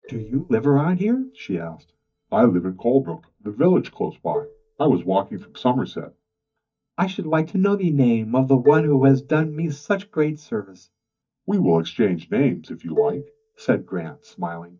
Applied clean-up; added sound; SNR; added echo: neural mask model DeepFilterNet 3.